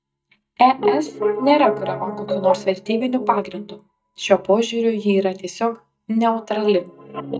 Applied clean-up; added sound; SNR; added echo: neural mask model DeepFilterNet 3.